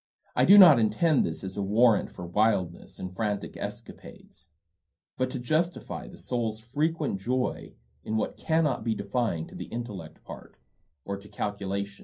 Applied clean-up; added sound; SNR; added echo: neural separator model SepFormer DNS4.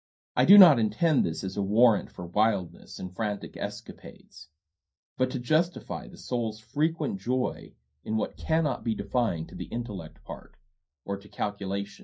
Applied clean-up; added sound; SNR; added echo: neural mask model DeepFilterNet 3.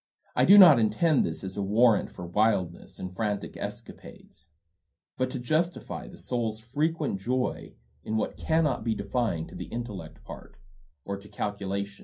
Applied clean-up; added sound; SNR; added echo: none; Explosion; 16 dB; reverberation time 0.3 s.